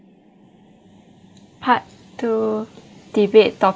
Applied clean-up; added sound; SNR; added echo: none; none; none; none.